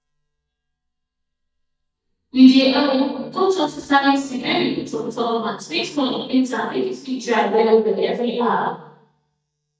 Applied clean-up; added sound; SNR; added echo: neural mask model DeepFilterNet 3.